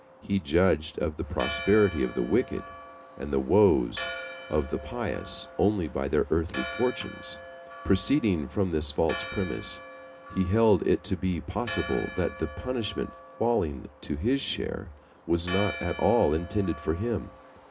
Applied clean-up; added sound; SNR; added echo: none; Church bell; 14 dB; reverberation time 0.3 s.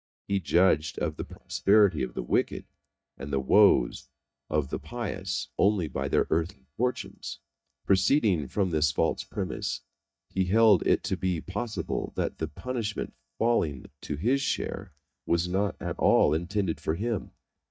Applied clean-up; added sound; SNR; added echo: neural mask model DeepFilterNet 3.